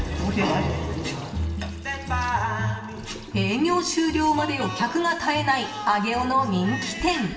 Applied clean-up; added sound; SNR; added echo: none; Sink (filling or washing) / Water tap, faucet; 18 dB; reverberation time 1.1 s.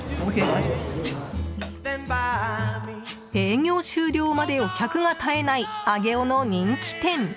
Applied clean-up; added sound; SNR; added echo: none; none; none; none.